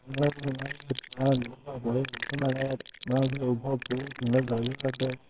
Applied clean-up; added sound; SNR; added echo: neural separator model SepFormer WHAMR!.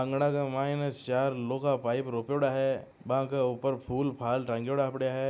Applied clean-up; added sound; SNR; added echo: none; none; none; none.